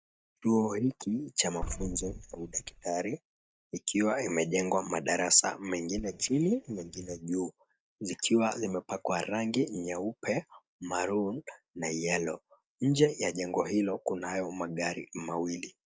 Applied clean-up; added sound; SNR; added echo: neural mask model DeepFilterNet 3.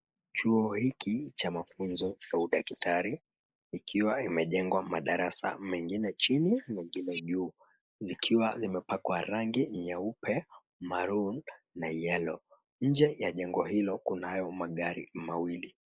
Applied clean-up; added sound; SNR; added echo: neural mask model Resemble Enhance denoiser.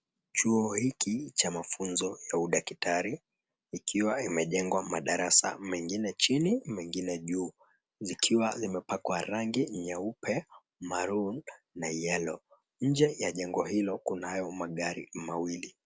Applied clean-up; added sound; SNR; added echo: none; none; none; none.